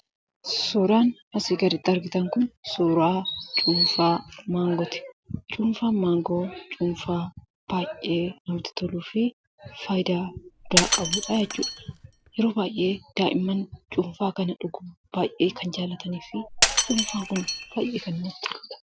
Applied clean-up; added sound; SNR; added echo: none; Shatter; 3 dB; none.